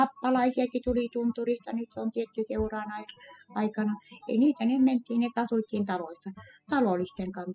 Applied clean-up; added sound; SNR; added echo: classical method spectral subtraction.